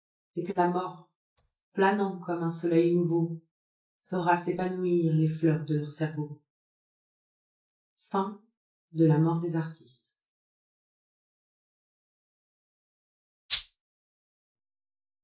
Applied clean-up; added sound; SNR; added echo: neural mask model DeepFilterNet 3.